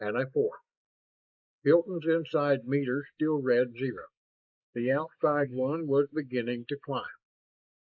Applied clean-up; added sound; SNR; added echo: neural mask model Resemble Enhance denoiser.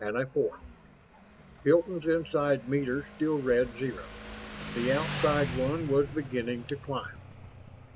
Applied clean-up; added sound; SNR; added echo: none; Motorcycle; 10 dB; none.